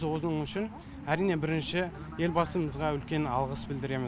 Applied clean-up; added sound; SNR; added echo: none; none; none; none.